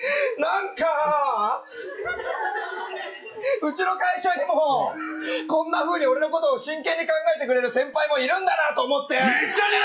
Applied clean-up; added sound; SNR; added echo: classical method log-MMSE.